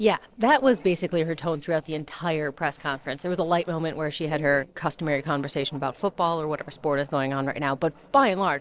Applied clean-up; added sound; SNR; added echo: neural separator model SepFormer DNS4.